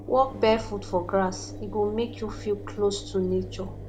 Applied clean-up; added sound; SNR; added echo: none; Engine; 11 dB; none.